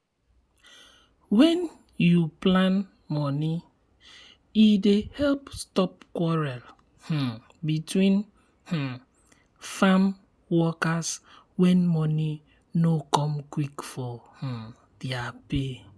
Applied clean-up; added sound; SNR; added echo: none; none; none; none.